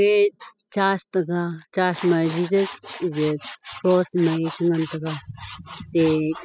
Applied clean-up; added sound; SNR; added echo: classical method spectral subtraction.